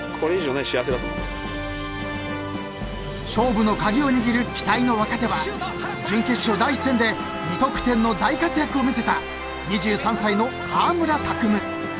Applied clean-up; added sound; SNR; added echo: none; none; none; none.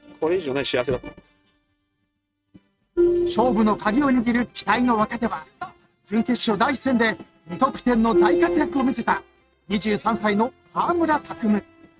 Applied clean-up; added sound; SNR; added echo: neural mask model RNNoise.